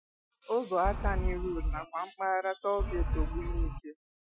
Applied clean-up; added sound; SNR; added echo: classical method Wiener filter.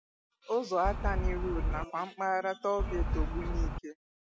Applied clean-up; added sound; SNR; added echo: none; Wind; -4 dB; none.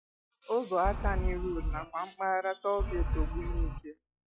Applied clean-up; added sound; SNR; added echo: classical method log-MMSE.